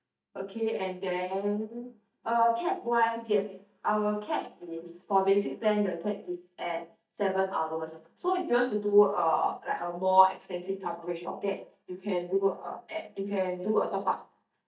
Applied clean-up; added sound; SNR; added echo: neural mask model DeepFilterNet 3.